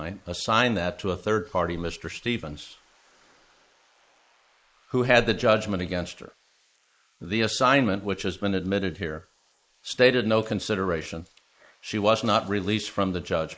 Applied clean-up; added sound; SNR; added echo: neural mask model Resemble Enhance denoiser.